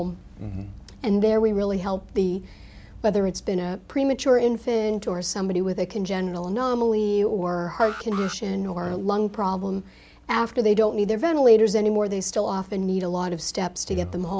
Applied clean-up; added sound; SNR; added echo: none; Alarm; 16 dB; none.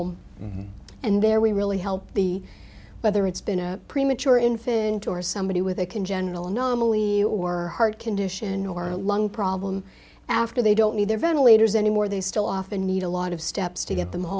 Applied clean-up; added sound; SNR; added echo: none; none; none; none.